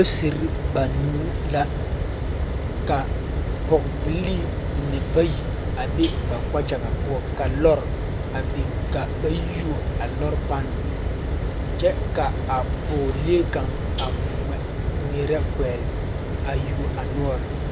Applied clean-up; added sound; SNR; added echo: none; Fire; -1 dB; none.